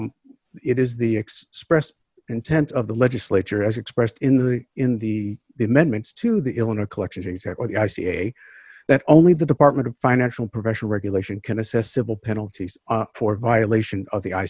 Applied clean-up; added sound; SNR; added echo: none; none; none; none.